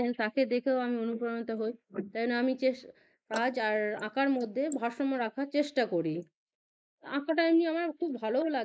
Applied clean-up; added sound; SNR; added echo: neural mask model Resemble Enhance denoiser.